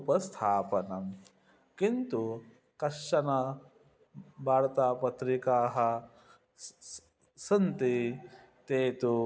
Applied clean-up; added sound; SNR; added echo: none; none; none; none.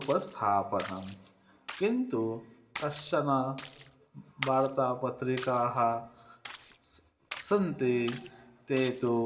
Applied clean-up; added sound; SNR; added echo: none; Splash, splatter; 13 dB; reverberation time 0.4 s.